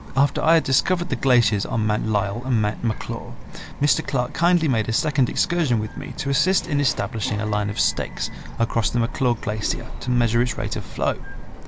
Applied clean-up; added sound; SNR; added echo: none; Bird vocalization, bird call, bird song; 15 dB; none.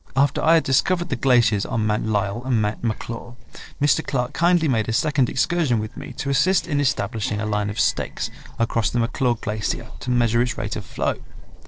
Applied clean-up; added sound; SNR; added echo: neural separator model SepFormer DNS4.